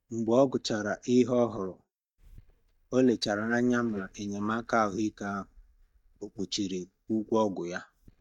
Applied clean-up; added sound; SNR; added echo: neural mask model DeepFilterNet 3.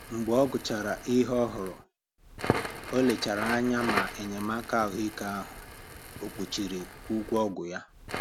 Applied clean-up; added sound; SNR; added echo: none; Crackle; 6 dB; none.